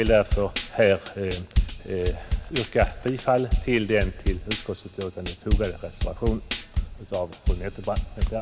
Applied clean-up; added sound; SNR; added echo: none; Drum kit; 1 dB; none.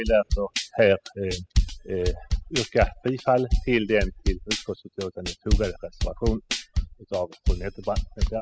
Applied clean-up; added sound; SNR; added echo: classical method spectral subtraction.